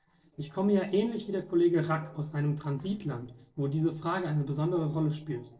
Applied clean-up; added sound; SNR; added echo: neural separator model SepFormer DNS4.